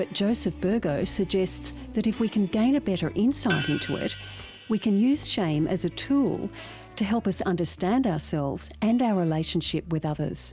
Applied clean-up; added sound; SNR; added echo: none; Hi-hat; 12 dB; none.